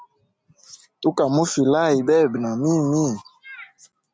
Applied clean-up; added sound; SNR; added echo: none; none; none; none.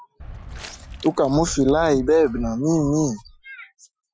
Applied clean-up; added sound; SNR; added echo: classical method Wiener filter.